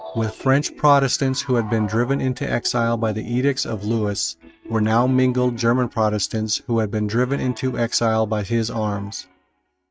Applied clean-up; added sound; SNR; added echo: neural mask model RNNoise.